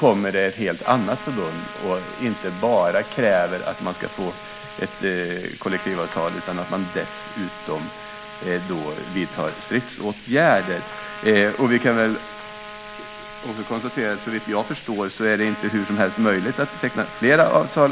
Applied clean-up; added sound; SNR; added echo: none; Trumpet + Bathtub (filling or washing); 14 dB; none.